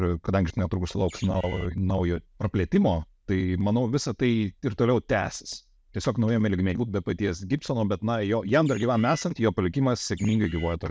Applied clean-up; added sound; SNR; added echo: none; Bird; 18 dB; none.